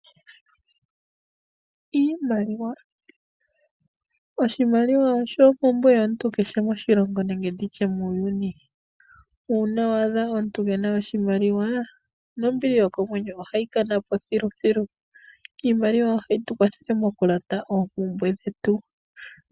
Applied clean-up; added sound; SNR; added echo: none; none; none; none.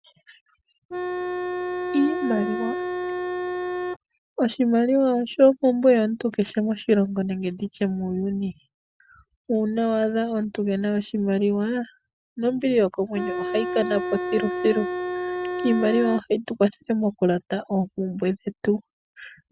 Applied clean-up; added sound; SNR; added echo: none; Organ; 4 dB; none.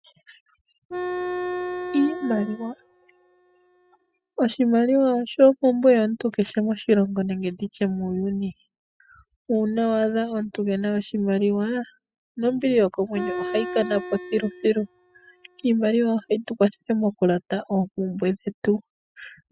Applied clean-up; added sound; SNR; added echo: classical method spectral subtraction.